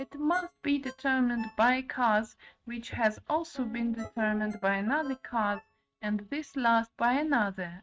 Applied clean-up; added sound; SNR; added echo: neural mask model RNNoise.